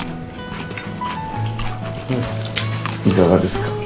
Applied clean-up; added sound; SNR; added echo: none; Chewing, mastication; 12 dB; none.